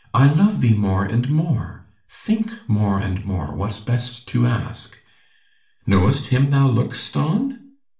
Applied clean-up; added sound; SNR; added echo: none; none; none; reverberation time 0.4 s.